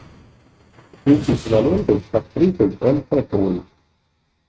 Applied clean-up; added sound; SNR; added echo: neural mask model RNNoise.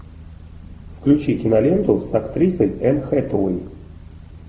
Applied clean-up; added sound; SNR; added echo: none; none; none; none.